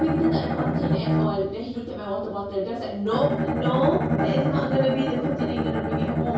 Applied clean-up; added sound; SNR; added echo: none; Bowed string instrument; -1 dB; reverberation time 0.6 s.